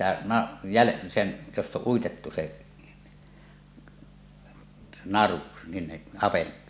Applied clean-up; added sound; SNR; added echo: none; none; none; none.